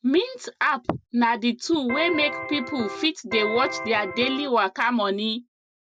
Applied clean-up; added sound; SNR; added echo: none; Electric guitar; 7 dB; none.